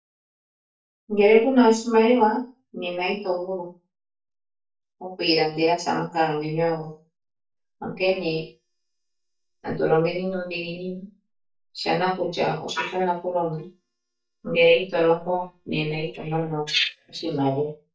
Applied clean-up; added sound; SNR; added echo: neural mask model DeepFilterNet 3.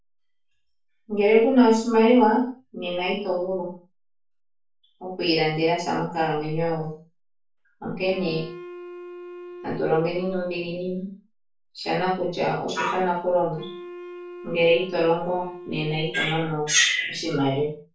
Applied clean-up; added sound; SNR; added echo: none; Wind instrument, woodwind instrument; 16 dB; reverberation time 0.3 s.